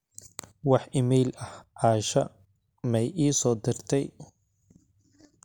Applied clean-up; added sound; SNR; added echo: none; none; none; none.